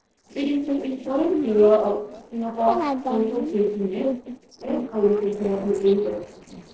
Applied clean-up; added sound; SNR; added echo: neural separator model SepFormer DNS4.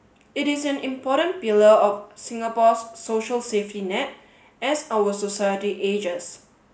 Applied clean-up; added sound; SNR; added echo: none; none; none; none.